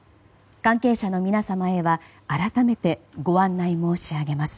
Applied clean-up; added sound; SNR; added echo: none; none; none; none.